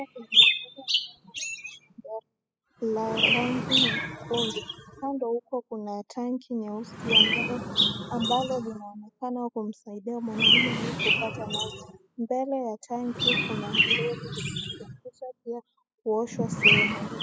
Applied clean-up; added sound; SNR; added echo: classical method spectral subtraction.